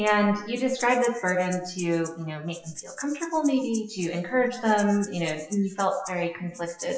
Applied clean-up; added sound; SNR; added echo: classical method WPE with log-MMSE.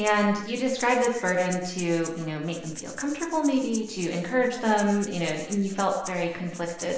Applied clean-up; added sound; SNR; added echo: none; Rattle (instrument); 17 dB; reverberation time 0.9 s.